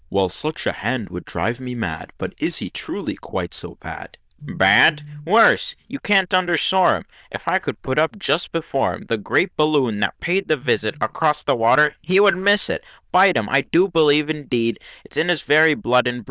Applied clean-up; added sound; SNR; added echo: neural diffusion model UNIVERSE++.